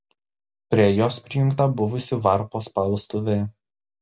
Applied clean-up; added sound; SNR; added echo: none; none; none; none.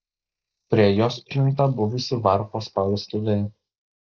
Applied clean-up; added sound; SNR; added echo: neural mask model Resemble Enhance denoiser.